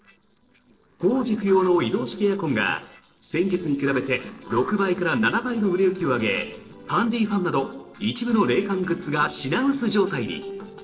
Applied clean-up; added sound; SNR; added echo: neural separator model SepFormer DNS4.